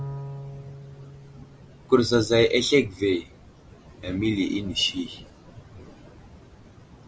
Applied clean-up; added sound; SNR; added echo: none; Bowed string instrument; 17 dB; none.